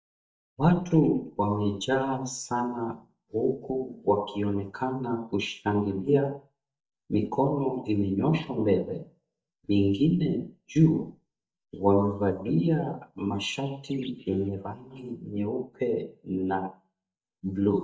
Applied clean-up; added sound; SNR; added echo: neural mask model DeepFilterNet 3.